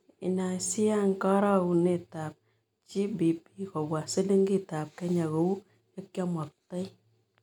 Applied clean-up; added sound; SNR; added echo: none; none; none; none.